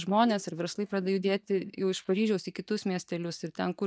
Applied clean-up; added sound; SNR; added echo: neural mask model DeepFilterNet 3.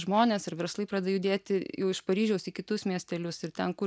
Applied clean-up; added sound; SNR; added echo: none; none; none; none.